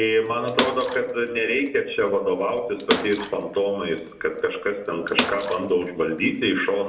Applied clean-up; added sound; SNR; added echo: none; Bathtub (filling or washing) / Water / Splash, splatter; 9 dB; reverberation time 0.5 s.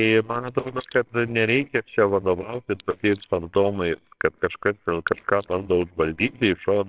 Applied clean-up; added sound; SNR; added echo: neural separator model SepFormer WHAMR!.